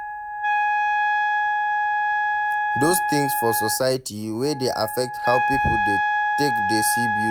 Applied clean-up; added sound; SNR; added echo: none; Wind instrument, woodwind instrument; -4 dB; none.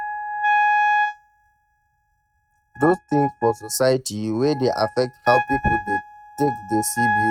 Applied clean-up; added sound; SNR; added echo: neural mask model RNNoise.